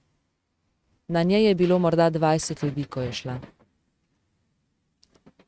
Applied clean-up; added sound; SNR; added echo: neural mask model RNNoise.